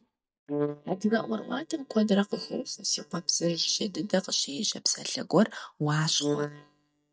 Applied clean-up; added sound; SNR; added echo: neural mask model DeepFilterNet 3.